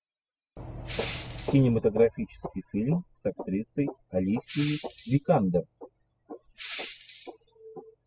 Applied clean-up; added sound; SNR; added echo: classical method spectral subtraction.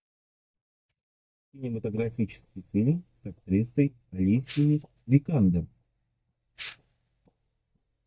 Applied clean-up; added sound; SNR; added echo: neural mask model DeepFilterNet 3.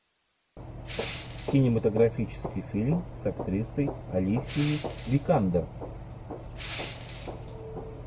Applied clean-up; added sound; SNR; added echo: none; Crushing; 13 dB; none.